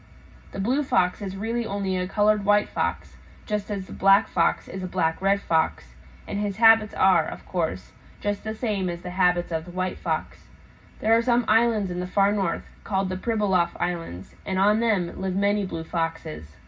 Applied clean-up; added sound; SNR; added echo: none; none; none; reverberation time 0.4 s.